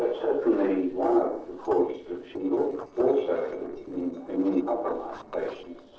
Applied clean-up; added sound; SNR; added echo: neural separator model SepFormer DNS4.